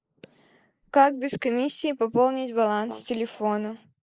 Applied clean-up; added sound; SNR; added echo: neural mask model Resemble Enhance denoiser.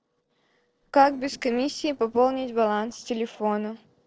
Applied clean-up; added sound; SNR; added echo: neural separator model SepFormer DNS4.